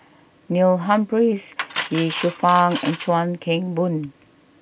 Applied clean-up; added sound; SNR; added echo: none; Cutlery, silverware; 12 dB; none.